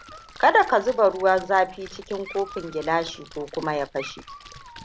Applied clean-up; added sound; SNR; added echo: none; Splash, splatter + Dog; 19 dB; none.